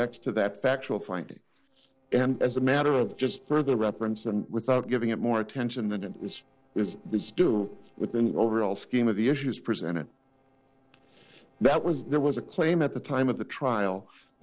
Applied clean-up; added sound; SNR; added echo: neural separator model SepFormer DNS4.